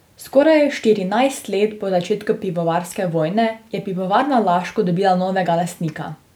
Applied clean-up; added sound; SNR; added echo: none; none; none; none.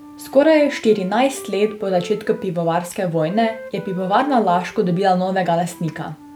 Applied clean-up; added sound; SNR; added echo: none; Wind instrument, woodwind instrument; 18 dB; none.